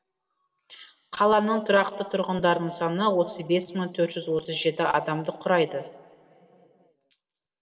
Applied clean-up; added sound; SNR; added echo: none; none; none; reverberation time 2.4 s.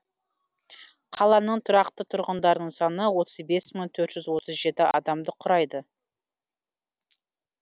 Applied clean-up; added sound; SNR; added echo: none; none; none; none.